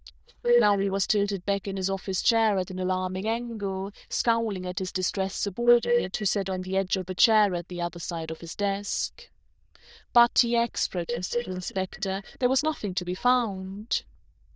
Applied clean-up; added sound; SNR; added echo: neural diffusion model UNIVERSE++.